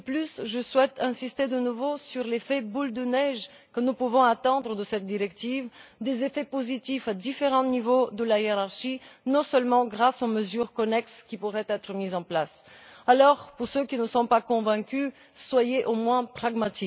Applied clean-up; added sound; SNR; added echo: none; none; none; none.